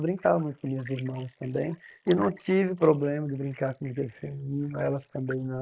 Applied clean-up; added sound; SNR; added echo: neural mask model Resemble Enhance denoiser.